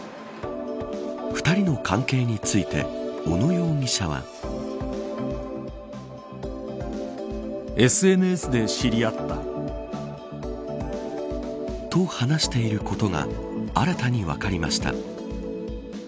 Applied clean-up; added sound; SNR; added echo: none; none; none; none.